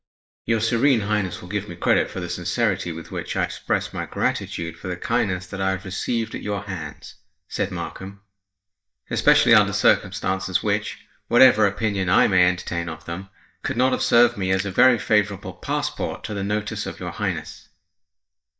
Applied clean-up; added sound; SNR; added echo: neural mask model DeepFilterNet 3.